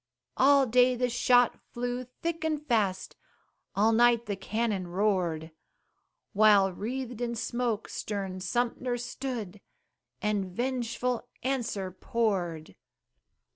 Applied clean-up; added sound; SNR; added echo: none; none; none; none.